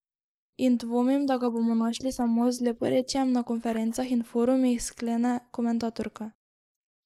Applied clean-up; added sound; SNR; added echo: neural mask model Resemble Enhance denoiser.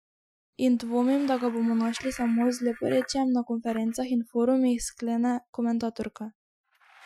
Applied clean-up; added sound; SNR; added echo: classical method Wiener filter.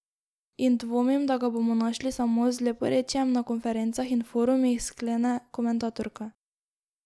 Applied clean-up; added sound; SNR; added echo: none; none; none; none.